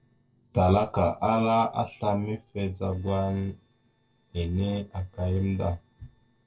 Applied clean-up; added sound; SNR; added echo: neural separator model SepFormer DNS4.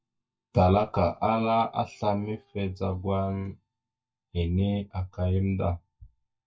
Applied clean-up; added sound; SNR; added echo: neural mask model DeepFilterNet 3.